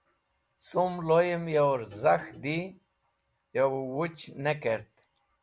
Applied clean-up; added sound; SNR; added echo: none; none; none; none.